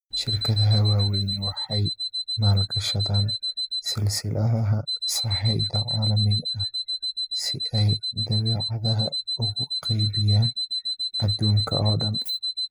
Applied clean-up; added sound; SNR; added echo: classical method spectral subtraction.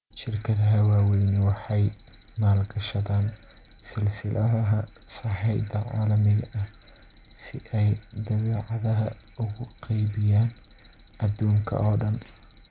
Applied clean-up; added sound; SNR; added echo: none; Alarm; 4 dB; none.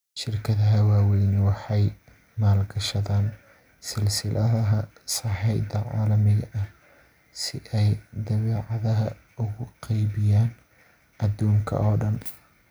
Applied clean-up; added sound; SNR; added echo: none; none; none; none.